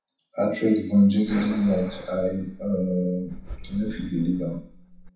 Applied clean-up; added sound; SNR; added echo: none; Breathing; 14 dB; reverberation time 0.7 s.